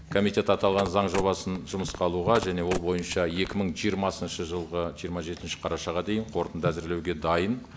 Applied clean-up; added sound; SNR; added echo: none; Telephone; 11 dB; none.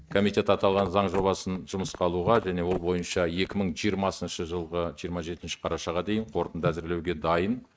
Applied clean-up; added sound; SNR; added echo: neural mask model RNNoise.